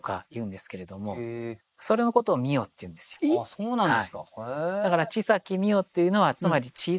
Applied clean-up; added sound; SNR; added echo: neural mask model Resemble Enhance denoiser.